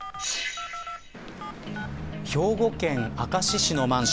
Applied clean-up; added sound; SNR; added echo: none; Telephone; 12 dB; none.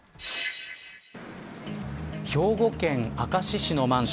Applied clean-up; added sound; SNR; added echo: none; none; none; none.